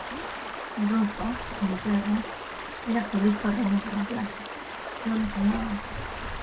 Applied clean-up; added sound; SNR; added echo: none; Stream; 7 dB; reverberation time 0.2 s.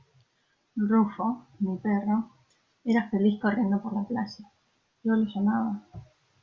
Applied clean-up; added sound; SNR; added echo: none; none; none; none.